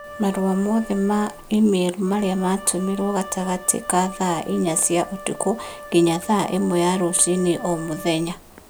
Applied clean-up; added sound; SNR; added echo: none; Wind instrument, woodwind instrument; 17 dB; none.